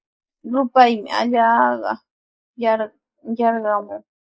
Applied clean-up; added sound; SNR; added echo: neural mask model Resemble Enhance denoiser.